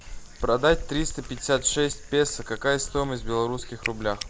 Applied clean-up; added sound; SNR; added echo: none; Cat; 9 dB; none.